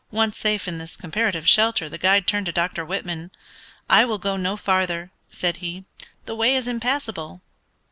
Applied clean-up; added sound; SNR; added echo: none; none; none; none.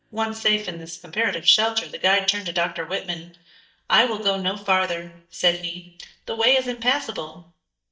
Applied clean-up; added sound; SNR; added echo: neural mask model DeepFilterNet 3.